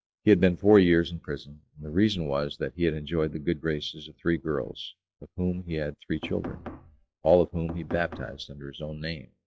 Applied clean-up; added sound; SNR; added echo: classical method log-MMSE.